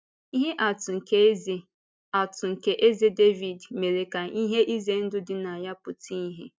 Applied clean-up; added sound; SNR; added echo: none; none; none; none.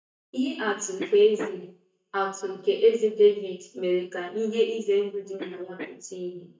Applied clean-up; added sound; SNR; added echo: neural mask model DeepFilterNet 3.